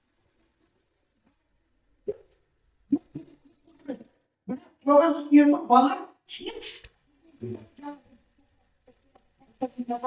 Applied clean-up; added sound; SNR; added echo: neural mask model DeepFilterNet 3.